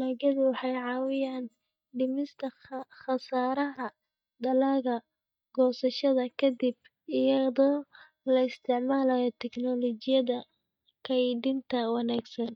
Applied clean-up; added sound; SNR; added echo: neural mask model DeepFilterNet 3.